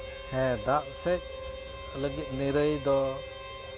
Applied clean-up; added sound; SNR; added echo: none; Harmonica; 10 dB; none.